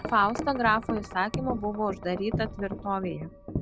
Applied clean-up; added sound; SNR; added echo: none; Wind chime; 7 dB; none.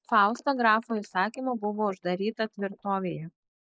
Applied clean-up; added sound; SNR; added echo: neural mask model Resemble Enhance denoiser.